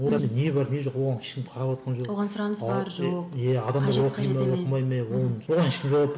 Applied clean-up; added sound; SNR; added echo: none; none; none; none.